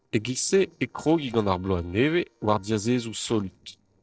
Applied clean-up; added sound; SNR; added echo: neural separator model SepFormer DNS4.